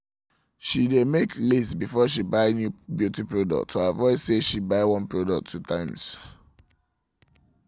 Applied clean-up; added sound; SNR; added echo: none; none; none; none.